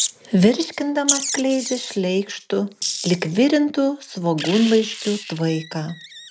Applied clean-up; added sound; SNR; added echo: none; Wild animals; 9 dB; none.